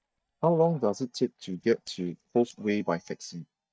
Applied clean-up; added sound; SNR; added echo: neural mask model DeepFilterNet 3.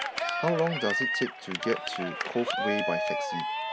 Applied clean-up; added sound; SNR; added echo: none; Cheering; -1 dB; none.